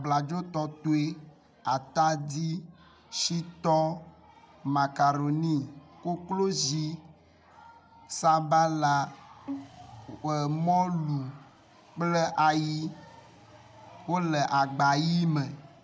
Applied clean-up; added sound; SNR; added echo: none; Bowed string instrument; 17 dB; none.